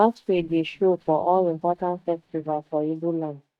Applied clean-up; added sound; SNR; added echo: neural mask model DeepFilterNet 3.